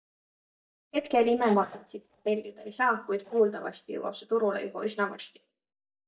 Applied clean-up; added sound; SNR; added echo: neural mask model DeepFilterNet 3.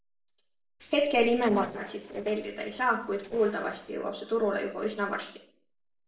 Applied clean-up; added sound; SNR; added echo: neural separator model SepFormer DNS4.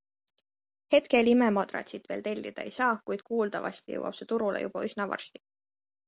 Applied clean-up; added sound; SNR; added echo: none; none; none; none.